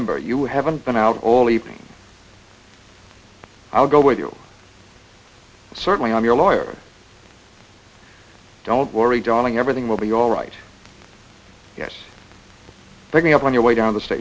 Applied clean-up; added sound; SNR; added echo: none; none; none; none.